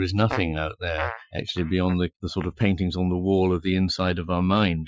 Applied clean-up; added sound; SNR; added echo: classical method Wiener filter.